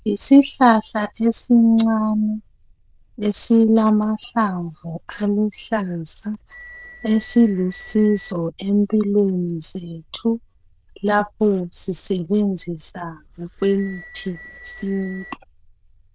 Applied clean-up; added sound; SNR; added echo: neural diffusion model UNIVERSE++.